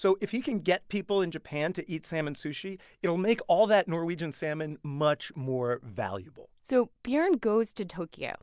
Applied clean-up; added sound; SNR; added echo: none; none; none; none.